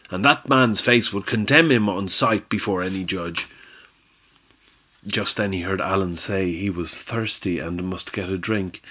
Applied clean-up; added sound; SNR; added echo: none; none; none; none.